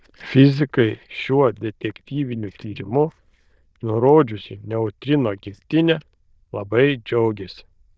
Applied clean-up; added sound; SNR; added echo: neural diffusion model UNIVERSE++.